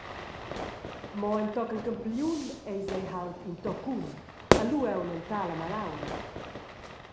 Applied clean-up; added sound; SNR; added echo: none; Fire / Fireworks; 1 dB; none.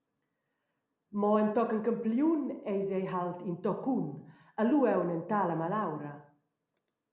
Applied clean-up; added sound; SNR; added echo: none; none; none; none.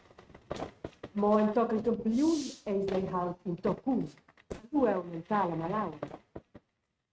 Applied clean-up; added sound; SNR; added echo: neural mask model RNNoise.